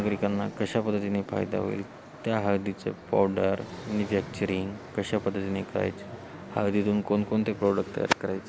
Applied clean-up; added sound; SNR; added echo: none; none; none; none.